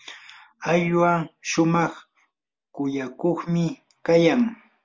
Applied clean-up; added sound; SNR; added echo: none; none; none; none.